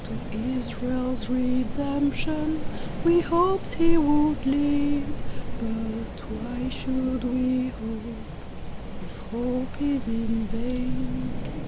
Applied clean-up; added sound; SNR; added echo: none; Rain; 1 dB; none.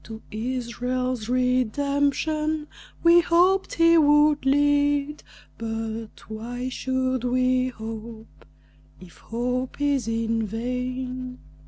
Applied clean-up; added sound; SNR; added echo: none; none; none; none.